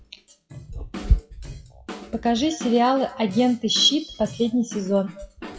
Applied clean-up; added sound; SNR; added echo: classical method WPE with log-MMSE.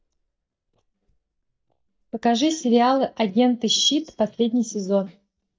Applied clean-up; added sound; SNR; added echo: neural mask model DeepFilterNet 3.